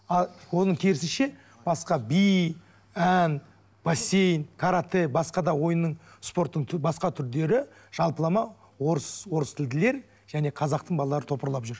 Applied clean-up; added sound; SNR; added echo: none; none; none; none.